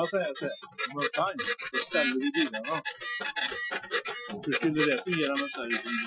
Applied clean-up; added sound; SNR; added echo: classical method Wiener filter.